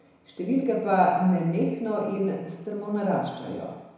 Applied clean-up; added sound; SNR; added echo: none; none; none; reverberation time 1.0 s.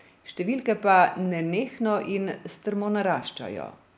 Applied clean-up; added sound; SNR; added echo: none; none; none; none.